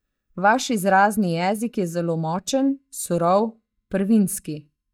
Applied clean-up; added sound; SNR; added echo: neural mask model DeepFilterNet 3.